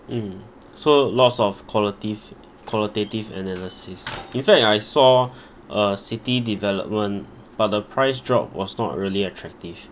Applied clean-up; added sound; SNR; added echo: none; Slam; 19 dB; none.